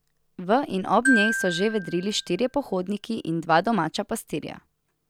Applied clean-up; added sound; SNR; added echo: none; Glockenspiel; 6 dB; none.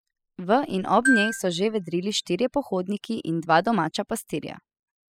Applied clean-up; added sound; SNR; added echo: classical method spectral subtraction.